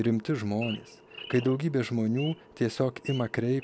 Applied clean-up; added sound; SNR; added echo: none; Idling / Wild animals; 17 dB; none.